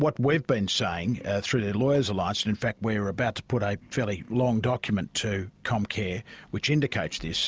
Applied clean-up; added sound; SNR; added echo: none; none; none; none.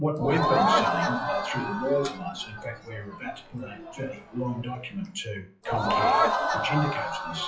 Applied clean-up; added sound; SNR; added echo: classical method WPE with log-MMSE.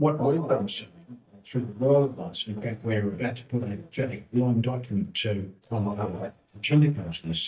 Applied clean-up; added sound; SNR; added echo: neural mask model DeepFilterNet 3.